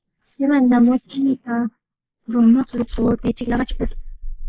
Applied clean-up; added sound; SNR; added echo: neural mask model Resemble Enhance denoiser.